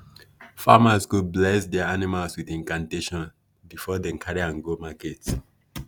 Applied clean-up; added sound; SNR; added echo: none; none; none; none.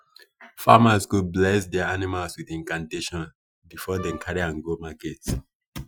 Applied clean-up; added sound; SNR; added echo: classical method Wiener filter.